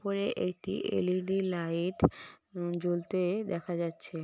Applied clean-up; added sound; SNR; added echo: none; none; none; none.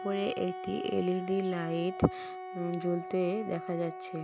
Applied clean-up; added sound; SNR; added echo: none; Wind instrument, woodwind instrument; 9 dB; none.